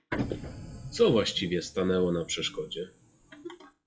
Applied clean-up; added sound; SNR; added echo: classical method WPE with log-MMSE.